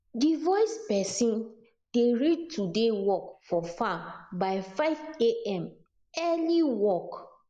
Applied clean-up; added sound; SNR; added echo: neural mask model Resemble Enhance denoiser.